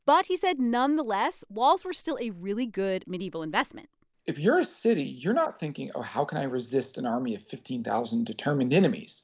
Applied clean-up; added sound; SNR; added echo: none; none; none; none.